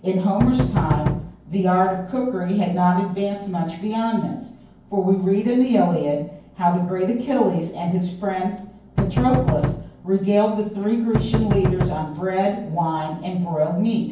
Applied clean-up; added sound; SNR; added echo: none; Knock; 2 dB; reverberation time 0.9 s.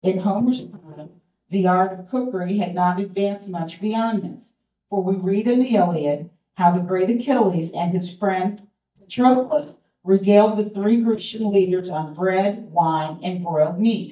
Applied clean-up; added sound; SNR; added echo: neural mask model DeepFilterNet 3.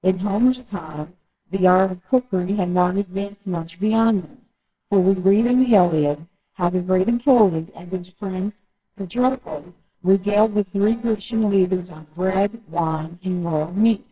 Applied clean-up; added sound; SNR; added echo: neural separator model SepFormer WHAMR!.